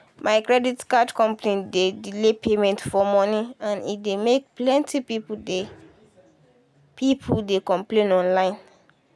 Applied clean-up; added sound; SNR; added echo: none; none; none; none.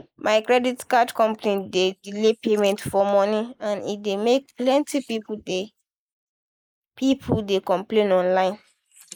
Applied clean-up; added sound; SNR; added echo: neural mask model Resemble Enhance denoiser.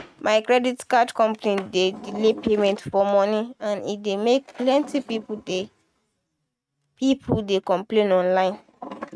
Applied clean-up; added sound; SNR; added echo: neural mask model RNNoise.